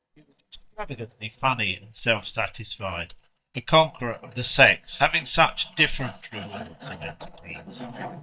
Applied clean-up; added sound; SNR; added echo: neural mask model DeepFilterNet 3.